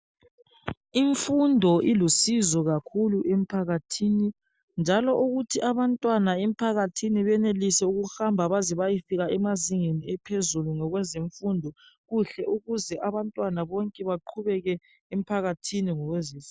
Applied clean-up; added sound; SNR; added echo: none; none; none; none.